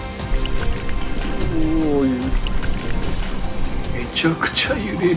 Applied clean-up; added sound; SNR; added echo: none; Water / Splash, splatter; -3 dB; none.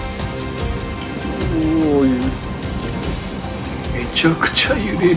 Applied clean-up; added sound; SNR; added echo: none; none; none; none.